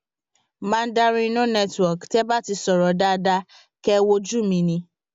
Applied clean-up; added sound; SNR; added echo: none; none; none; none.